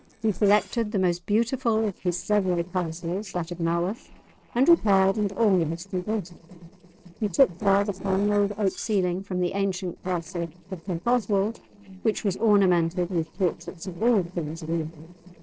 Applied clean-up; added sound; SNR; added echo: neural separator model SepFormer DNS4.